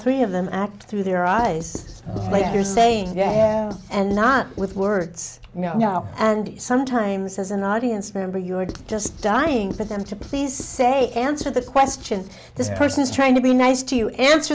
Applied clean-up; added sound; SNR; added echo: none; Writing; 16 dB; none.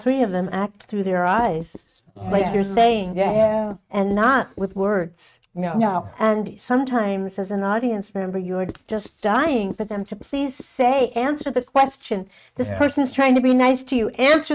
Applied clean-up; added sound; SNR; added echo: neural mask model RNNoise.